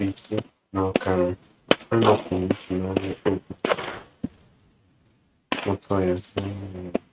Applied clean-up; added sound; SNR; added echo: neural mask model RNNoise.